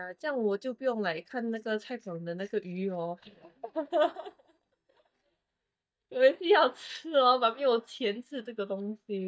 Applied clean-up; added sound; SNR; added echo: neural mask model DeepFilterNet 3.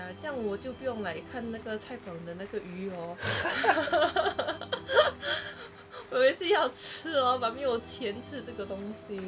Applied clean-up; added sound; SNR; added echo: none; Organ; 18 dB; none.